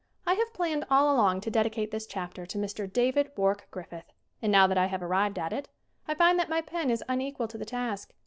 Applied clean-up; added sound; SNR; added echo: none; none; none; none.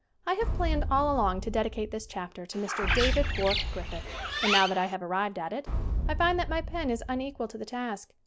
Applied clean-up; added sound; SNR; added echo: none; Bird + Boom; 1 dB; none.